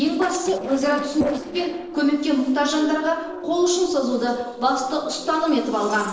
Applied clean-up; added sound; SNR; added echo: neural separator model SepFormer DNS4.